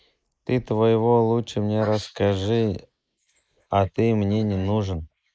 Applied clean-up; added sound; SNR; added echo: neural mask model Resemble Enhance denoiser.